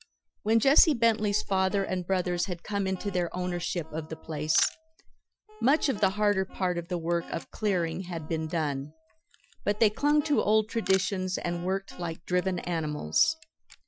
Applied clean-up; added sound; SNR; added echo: classical method Wiener filter.